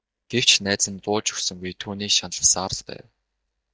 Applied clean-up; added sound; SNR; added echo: neural mask model DeepFilterNet 3.